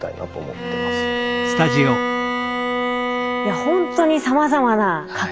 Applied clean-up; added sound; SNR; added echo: none; Bowed string instrument; 2 dB; none.